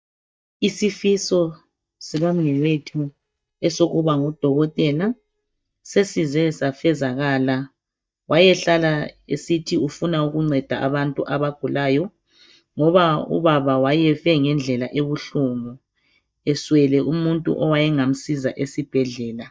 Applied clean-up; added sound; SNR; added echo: neural mask model DeepFilterNet 3.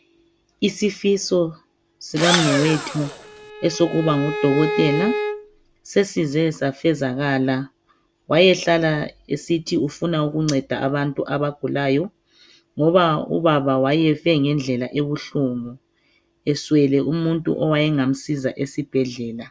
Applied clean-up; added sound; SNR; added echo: none; Bowed string instrument + Engine / Drill; 4 dB; none.